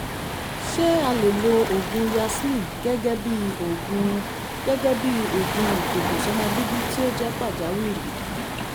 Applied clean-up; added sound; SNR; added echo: none; Waves, surf; 3 dB; none.